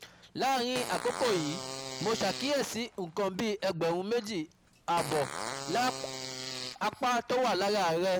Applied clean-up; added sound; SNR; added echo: none; Fart; 10 dB; none.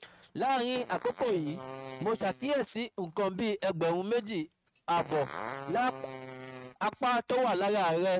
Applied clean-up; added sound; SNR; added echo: neural mask model RNNoise.